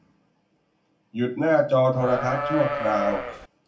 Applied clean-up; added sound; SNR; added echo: none; Livestock, farm animals, working animals; 3 dB; reverberation time 0.3 s.